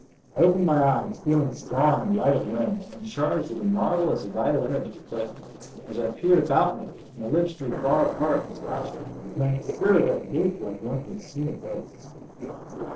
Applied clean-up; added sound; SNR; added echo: neural separator model SepFormer DNS4.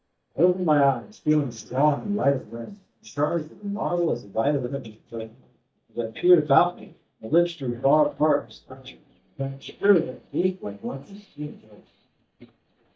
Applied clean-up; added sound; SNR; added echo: neural mask model DeepFilterNet 3.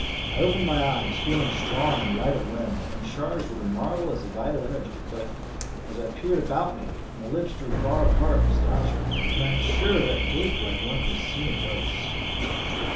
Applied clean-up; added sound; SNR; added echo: none; Alarm / Car; -2 dB; reverberation time 1.2 s.